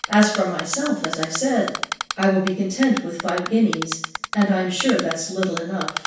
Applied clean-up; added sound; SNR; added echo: none; Typing; 9 dB; reverberation time 0.7 s.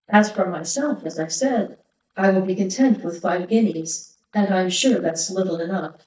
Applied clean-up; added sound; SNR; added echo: neural mask model DeepFilterNet 3.